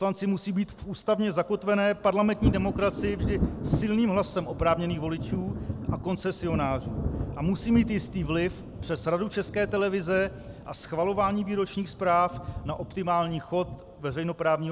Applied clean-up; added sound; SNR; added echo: none; Thunder; 7 dB; none.